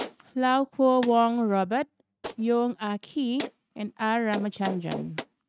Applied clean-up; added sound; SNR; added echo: neural mask model RNNoise.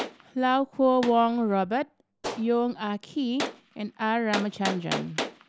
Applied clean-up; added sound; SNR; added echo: none; Gunshot, gunfire; 10 dB; none.